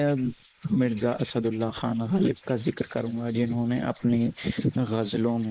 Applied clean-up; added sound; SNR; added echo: neural mask model Resemble Enhance denoiser.